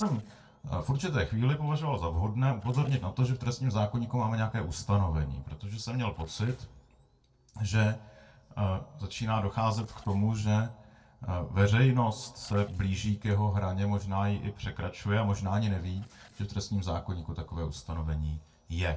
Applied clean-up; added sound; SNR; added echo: neural separator model SepFormer DNS4.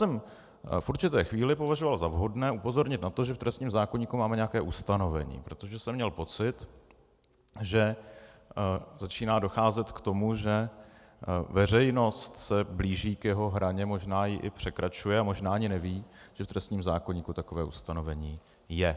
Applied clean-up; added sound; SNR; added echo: none; none; none; none.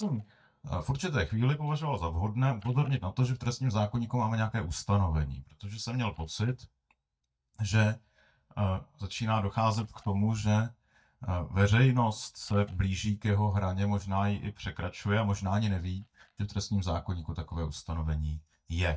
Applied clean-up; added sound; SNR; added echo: neural mask model DeepFilterNet 3.